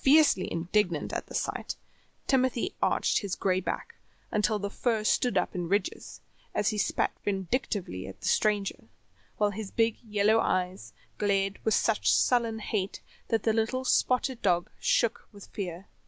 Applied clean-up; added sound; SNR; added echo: none; none; none; none.